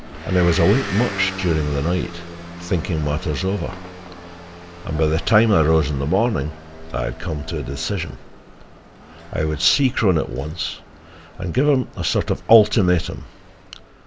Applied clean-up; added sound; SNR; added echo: none; Motor vehicle (road) / Engine; 14 dB; none.